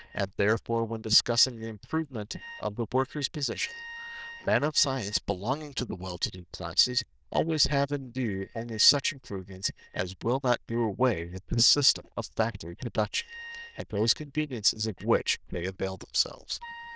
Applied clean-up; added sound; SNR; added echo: neural diffusion model UNIVERSE++.